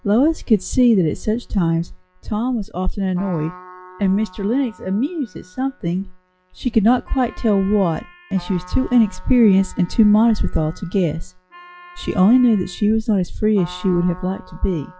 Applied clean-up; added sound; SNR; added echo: classical method log-MMSE.